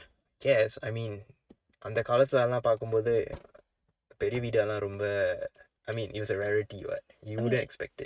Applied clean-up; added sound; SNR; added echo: neural mask model RNNoise.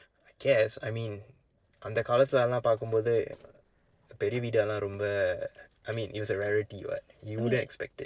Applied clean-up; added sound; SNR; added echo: neural separator model SepFormer DNS4.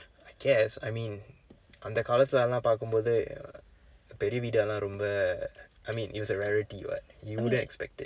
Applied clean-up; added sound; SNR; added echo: none; none; none; none.